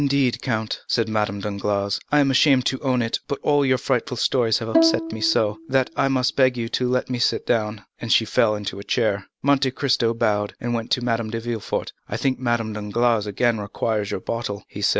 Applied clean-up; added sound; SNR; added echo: none; Bowed string instrument; 4 dB; none.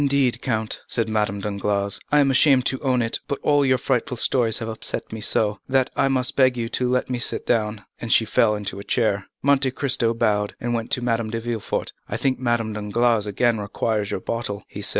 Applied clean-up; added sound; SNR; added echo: none; none; none; none.